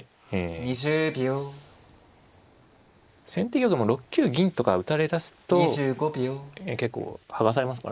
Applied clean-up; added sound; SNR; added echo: neural mask model Resemble Enhance denoiser.